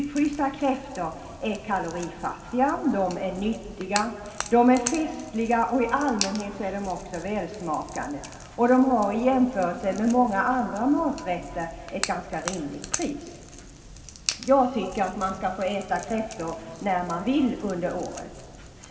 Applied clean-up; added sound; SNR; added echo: none; Crack / Crackle; 13 dB; reverberation time 2.0 s.